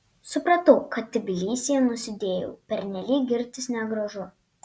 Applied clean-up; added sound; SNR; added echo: none; none; none; none.